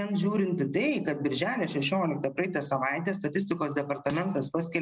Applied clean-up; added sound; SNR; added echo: none; Crushing; 18 dB; none.